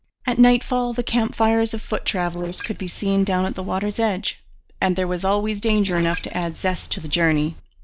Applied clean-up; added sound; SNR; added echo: neural separator model SepFormer DNS4.